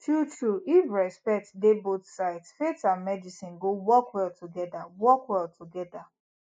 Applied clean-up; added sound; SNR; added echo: neural mask model Resemble Enhance denoiser.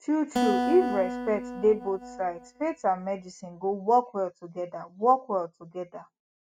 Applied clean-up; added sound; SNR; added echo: neural mask model RNNoise.